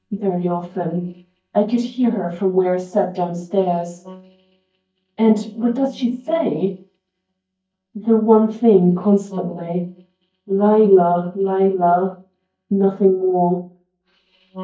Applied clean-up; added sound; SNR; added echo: neural mask model DeepFilterNet 3.